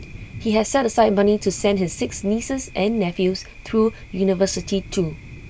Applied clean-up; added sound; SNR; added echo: none; Thunder; 18 dB; none.